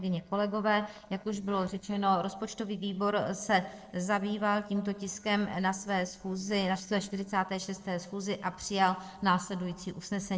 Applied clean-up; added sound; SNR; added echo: neural separator model SepFormer DNS4.